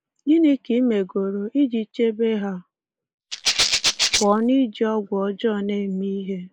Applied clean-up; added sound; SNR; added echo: neural mask model Resemble Enhance denoiser.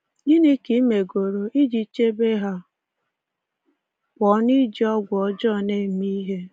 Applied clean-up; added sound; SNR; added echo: none; none; none; none.